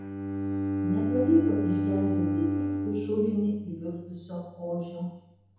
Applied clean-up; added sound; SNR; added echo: none; Bowed string instrument; 0 dB; reverberation time 2.0 s.